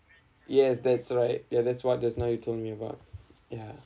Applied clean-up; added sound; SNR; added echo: none; none; none; none.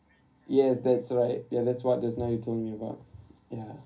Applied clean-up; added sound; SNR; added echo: none; none; none; reverberation time 0.3 s.